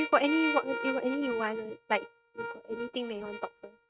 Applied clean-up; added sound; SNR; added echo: neural mask model RNNoise.